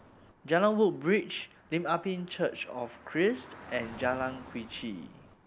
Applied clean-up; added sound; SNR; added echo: none; Traffic noise, roadway noise / Car; 20 dB; none.